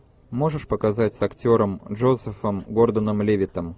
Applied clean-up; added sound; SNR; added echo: none; none; none; none.